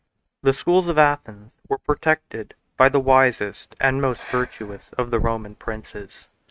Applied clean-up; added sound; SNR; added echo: neural mask model RNNoise.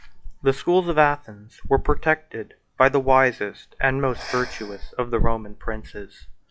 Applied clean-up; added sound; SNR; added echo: classical method log-MMSE.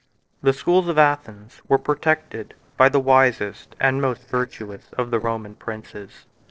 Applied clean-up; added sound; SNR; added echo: neural separator model SepFormer DNS4.